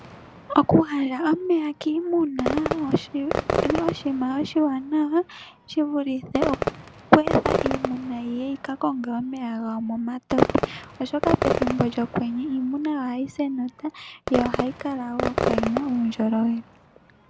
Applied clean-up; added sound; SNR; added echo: none; Fireworks; 6 dB; none.